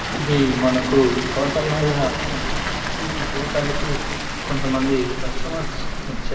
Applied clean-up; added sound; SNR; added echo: none; Water; 1 dB; reverberation time 2.6 s.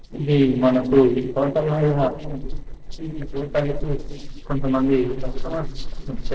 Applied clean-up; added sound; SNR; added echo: neural separator model SepFormer DNS4.